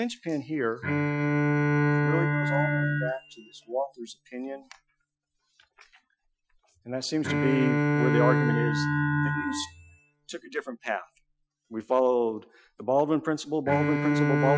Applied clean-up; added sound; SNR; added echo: classical method Wiener filter.